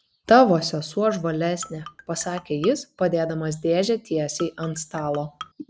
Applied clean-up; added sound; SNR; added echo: none; Marimba, xylophone; 18 dB; none.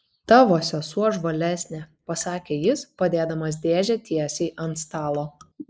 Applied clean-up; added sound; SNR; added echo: neural mask model Resemble Enhance denoiser.